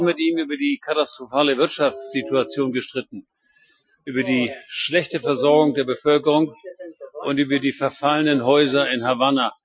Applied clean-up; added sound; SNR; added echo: classical method Wiener filter.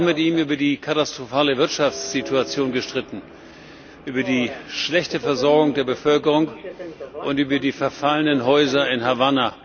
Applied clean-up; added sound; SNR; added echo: none; Subway, metro, underground; 14 dB; none.